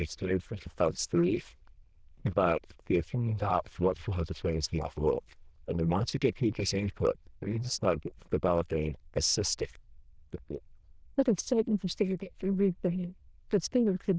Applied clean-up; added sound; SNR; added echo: neural diffusion model UNIVERSE++.